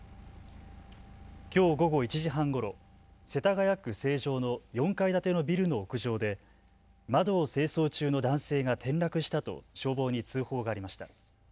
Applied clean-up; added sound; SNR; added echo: none; none; none; none.